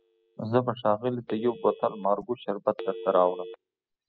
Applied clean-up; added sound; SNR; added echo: classical method spectral subtraction.